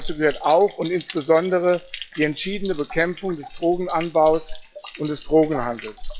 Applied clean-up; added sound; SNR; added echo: classical method log-MMSE.